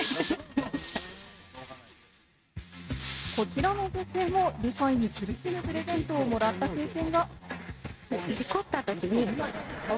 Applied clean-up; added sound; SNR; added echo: neural mask model RNNoise.